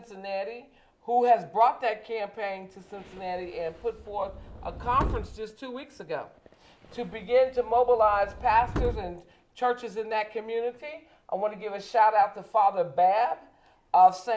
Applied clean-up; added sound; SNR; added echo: none; Subway, metro, underground; 10 dB; none.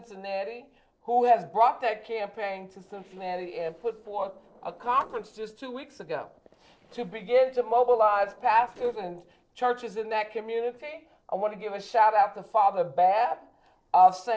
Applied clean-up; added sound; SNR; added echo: neural separator model SepFormer DNS4.